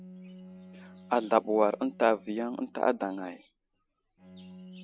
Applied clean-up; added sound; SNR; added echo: none; Bowed string instrument; 20 dB; none.